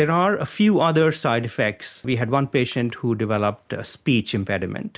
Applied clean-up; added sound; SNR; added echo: none; none; none; none.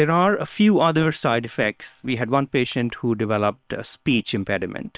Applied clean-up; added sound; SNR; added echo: neural separator model SepFormer WHAM!.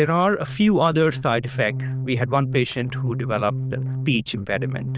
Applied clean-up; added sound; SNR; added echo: neural diffusion model UNIVERSE++.